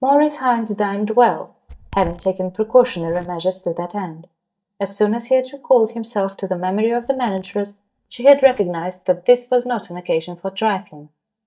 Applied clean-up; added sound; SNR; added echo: neural mask model DeepFilterNet 3.